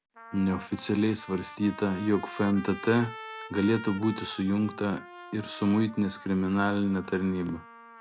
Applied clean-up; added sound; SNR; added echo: none; Trumpet; 16 dB; none.